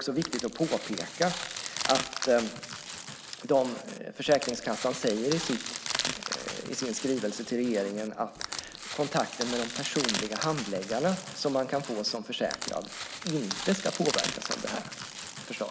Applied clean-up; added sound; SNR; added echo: none; Crushing; 6 dB; none.